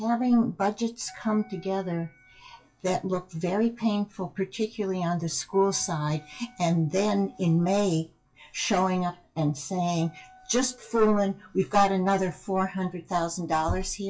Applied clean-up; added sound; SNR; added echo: classical method WPE with log-MMSE.